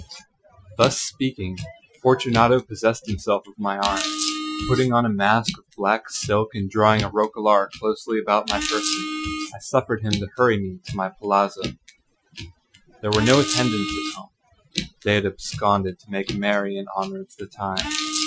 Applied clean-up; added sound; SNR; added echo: classical method Wiener filter.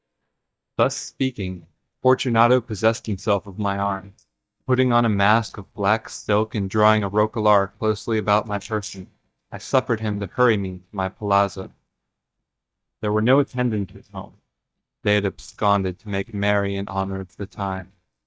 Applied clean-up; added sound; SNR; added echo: neural mask model DeepFilterNet 3.